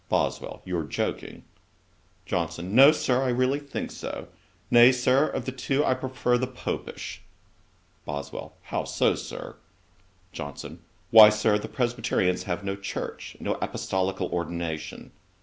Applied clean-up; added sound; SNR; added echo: none; none; none; none.